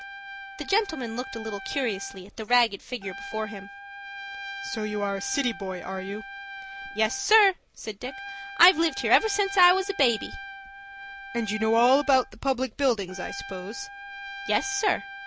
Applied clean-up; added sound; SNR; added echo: none; Trumpet; 13 dB; none.